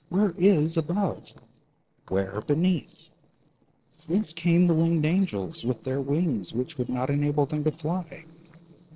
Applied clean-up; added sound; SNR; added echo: neural separator model SepFormer DNS4.